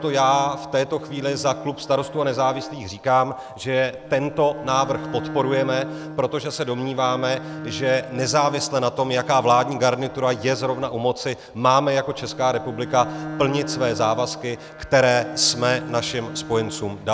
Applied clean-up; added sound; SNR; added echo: none; Bowed string instrument; 13 dB; none.